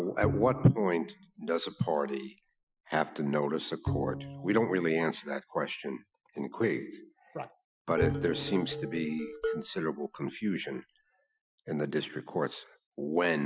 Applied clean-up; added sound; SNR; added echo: classical method Wiener filter.